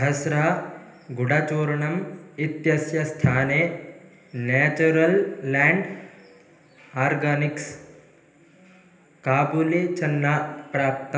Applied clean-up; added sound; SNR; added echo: none; none; none; reverberation time 1.4 s.